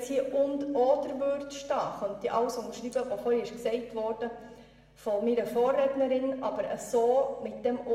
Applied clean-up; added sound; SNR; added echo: none; none; none; reverberation time 1.1 s.